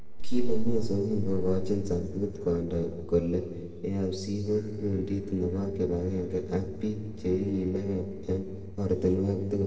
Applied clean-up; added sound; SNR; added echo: neural separator model SepFormer DNS4.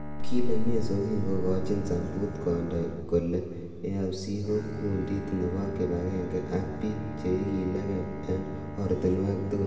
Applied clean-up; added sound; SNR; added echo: none; Bowed string instrument; 12 dB; reverberation time 2.2 s.